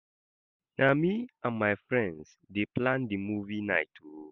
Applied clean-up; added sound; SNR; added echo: none; none; none; none.